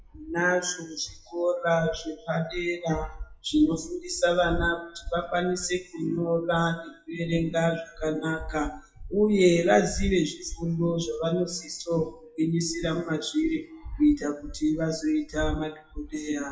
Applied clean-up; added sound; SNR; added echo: classical method WPE with log-MMSE.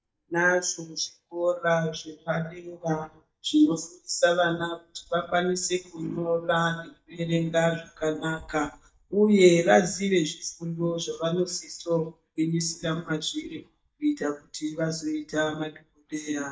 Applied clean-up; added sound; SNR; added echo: neural mask model DeepFilterNet 3.